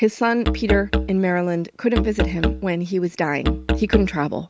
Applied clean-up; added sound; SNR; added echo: none; Musical instrument; 3 dB; none.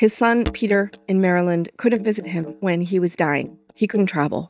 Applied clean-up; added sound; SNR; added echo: neural mask model DeepFilterNet 3.